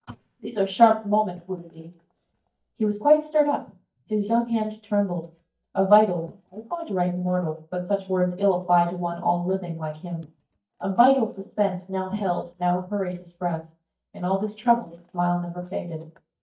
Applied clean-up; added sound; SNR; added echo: neural mask model DeepFilterNet 3.